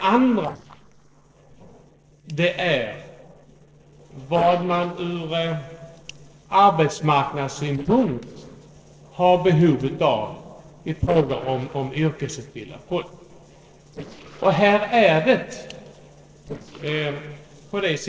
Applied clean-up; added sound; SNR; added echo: neural separator model SepFormer DNS4.